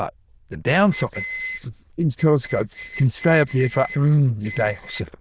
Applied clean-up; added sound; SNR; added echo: neural diffusion model UNIVERSE++.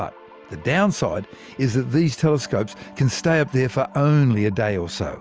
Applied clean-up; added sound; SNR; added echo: none; none; none; none.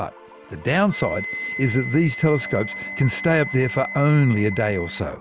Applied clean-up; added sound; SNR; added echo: none; Wind instrument, woodwind instrument; 11 dB; none.